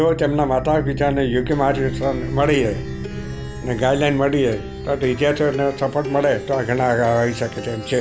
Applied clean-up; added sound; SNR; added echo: none; Plucked string instrument; 10 dB; none.